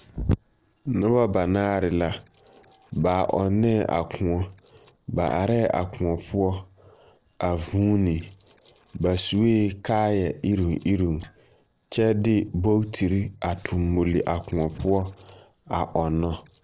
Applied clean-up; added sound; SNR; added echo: neural separator model SepFormer DNS4.